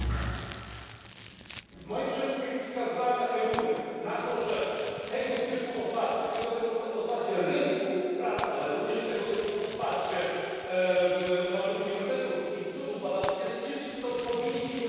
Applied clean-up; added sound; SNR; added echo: none; Crumpling, crinkling; 15 dB; reverberation time 2.2 s.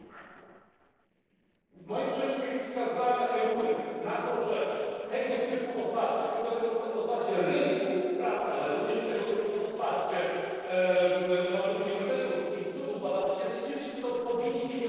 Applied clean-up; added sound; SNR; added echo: neural separator model SepFormer DNS4.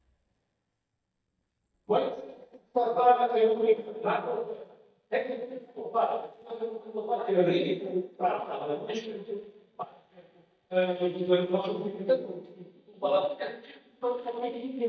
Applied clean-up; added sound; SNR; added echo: neural mask model DeepFilterNet 3.